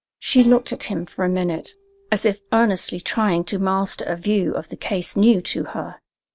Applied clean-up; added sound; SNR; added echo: neural separator model SepFormer DNS4.